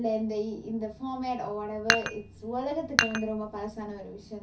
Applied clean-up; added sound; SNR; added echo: none; Dishes, pots, and pans; -1 dB; reverberation time 0.3 s.